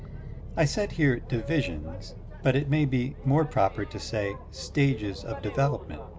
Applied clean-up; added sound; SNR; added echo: none; Boat, Water vehicle; 11 dB; none.